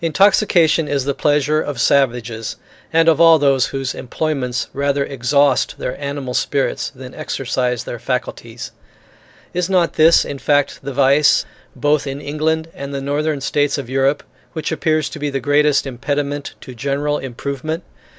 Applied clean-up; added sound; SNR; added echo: none; none; none; none.